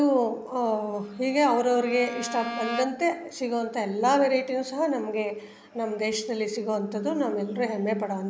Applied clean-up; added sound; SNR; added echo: none; Bowed string instrument; 12 dB; none.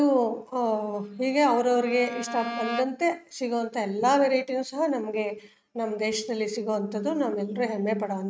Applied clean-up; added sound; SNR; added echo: neural mask model RNNoise.